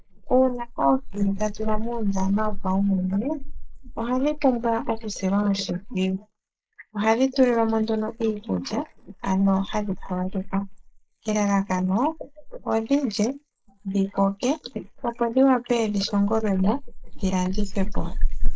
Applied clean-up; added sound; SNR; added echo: neural mask model Resemble Enhance denoiser.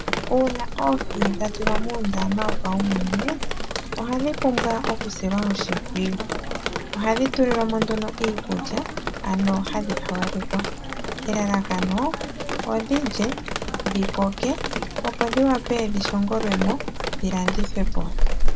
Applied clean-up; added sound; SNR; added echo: none; Drip; -1 dB; none.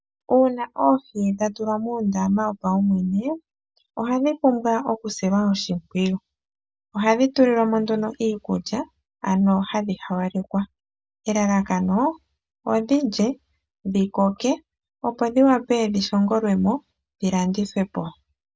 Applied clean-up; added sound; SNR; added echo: none; none; none; none.